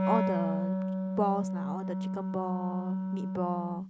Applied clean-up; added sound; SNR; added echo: none; Wind instrument, woodwind instrument; -2 dB; none.